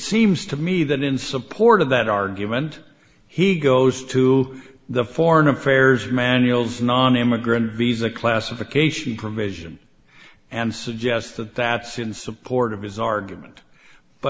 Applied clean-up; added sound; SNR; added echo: none; none; none; none.